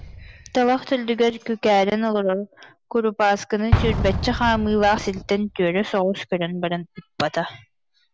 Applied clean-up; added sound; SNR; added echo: none; Explosion; 8 dB; none.